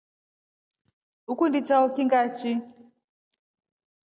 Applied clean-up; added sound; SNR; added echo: none; none; none; none.